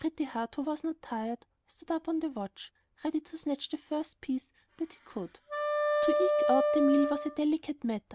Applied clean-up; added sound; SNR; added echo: none; Wind instrument, woodwind instrument; -3 dB; none.